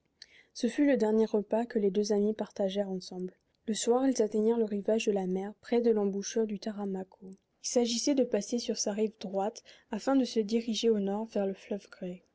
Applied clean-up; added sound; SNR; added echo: none; none; none; none.